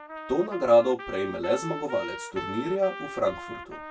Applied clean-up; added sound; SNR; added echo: none; Trumpet; 11 dB; reverberation time 0.1 s.